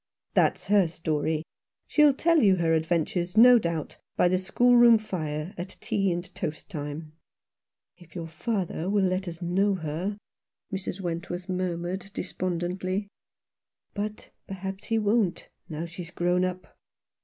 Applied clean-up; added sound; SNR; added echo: none; none; none; none.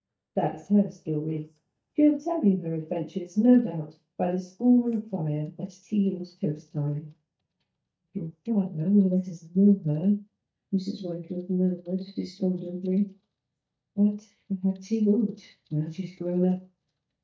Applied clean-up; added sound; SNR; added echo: neural mask model DeepFilterNet 3.